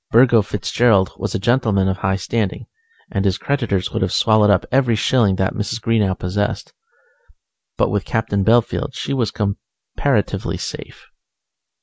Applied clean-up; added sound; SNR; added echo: none; none; none; none.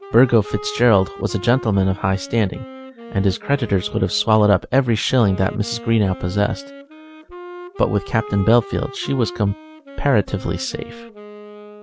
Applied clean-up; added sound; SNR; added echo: none; Wind instrument, woodwind instrument; 16 dB; none.